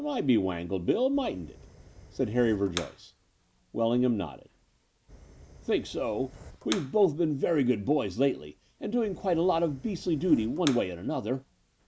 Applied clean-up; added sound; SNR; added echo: none; Fire; 18 dB; none.